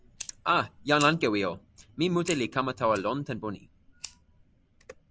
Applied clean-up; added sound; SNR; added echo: none; Fire; 18 dB; none.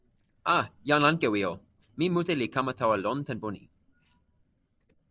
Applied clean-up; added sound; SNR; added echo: neural separator model SepFormer DNS4.